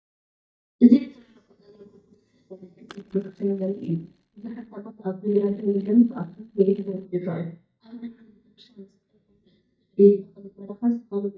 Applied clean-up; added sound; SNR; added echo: neural mask model DeepFilterNet 3.